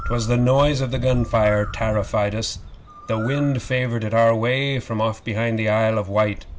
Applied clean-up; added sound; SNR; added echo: none; Bird; 12 dB; none.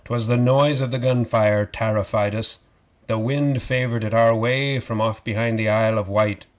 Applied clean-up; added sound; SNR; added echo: none; none; none; none.